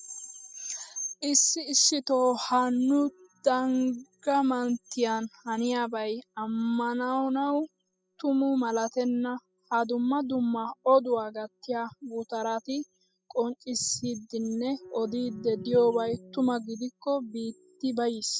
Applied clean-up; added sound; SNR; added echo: classical method spectral subtraction.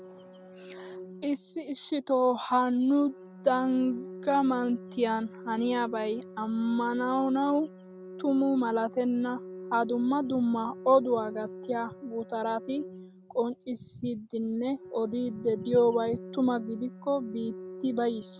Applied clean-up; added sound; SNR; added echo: none; Organ; 16 dB; none.